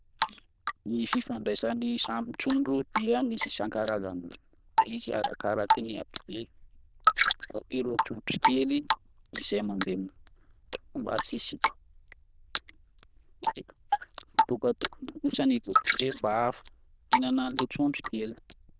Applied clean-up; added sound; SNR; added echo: neural diffusion model UNIVERSE++.